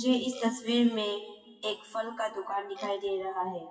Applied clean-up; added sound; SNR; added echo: classical method WPE with log-MMSE.